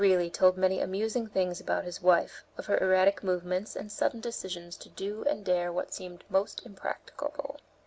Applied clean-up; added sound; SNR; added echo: none; none; none; none.